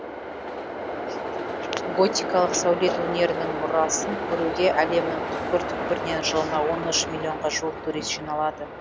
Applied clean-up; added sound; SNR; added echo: none; Train; 3 dB; none.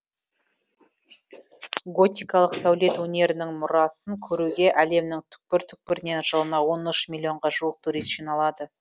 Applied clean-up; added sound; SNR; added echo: none; none; none; none.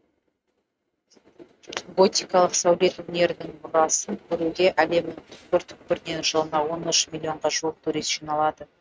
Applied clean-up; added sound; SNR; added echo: neural mask model RNNoise.